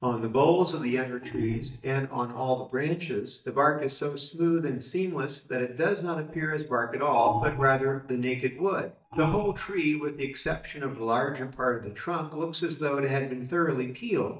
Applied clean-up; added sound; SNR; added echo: neural mask model DeepFilterNet 3.